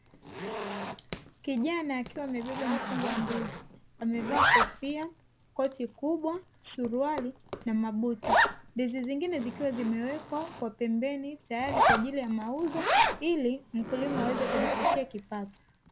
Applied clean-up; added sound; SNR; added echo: none; Zipper (clothing); 0 dB; none.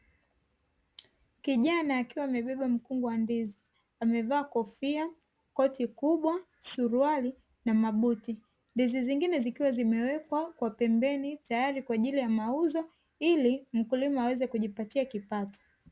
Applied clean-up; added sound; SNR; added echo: none; none; none; none.